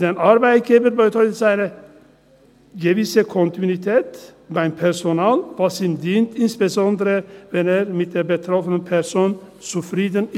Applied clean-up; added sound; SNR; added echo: none; none; none; none.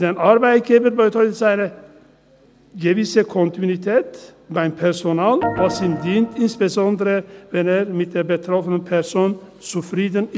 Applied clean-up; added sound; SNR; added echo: none; Organ; 7 dB; none.